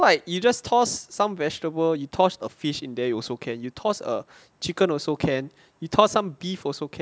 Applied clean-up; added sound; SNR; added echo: none; none; none; none.